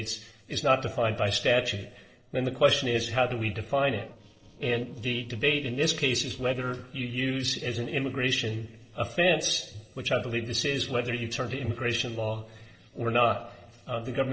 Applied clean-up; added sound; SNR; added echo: neural separator model SepFormer DNS4.